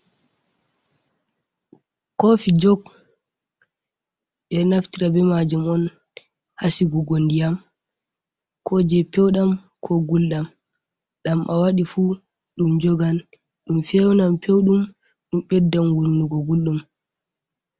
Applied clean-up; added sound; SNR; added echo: none; none; none; none.